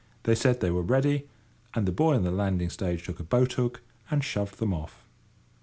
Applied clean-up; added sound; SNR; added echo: none; none; none; none.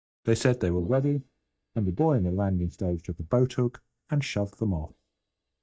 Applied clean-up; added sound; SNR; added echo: neural mask model DeepFilterNet 3.